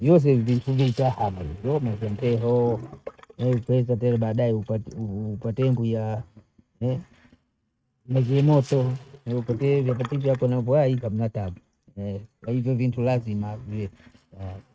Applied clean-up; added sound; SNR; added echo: neural mask model RNNoise.